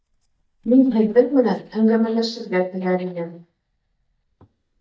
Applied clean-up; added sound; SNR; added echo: neural mask model DeepFilterNet 3.